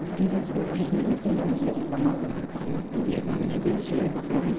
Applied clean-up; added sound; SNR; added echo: neural separator model SepFormer DNS4.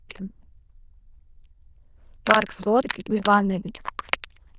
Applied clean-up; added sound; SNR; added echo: neural diffusion model UNIVERSE++.